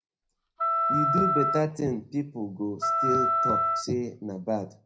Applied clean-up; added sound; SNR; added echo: none; Wind instrument, woodwind instrument; -3 dB; reverberation time 0.4 s.